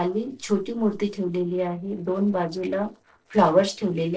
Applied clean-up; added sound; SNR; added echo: neural separator model SepFormer DNS4.